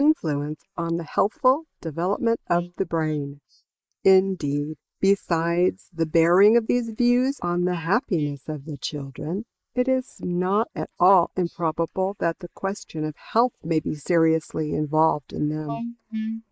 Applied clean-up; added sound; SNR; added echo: neural mask model Resemble Enhance denoiser.